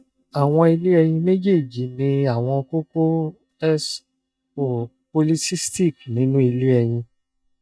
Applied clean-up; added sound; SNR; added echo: neural mask model DeepFilterNet 3.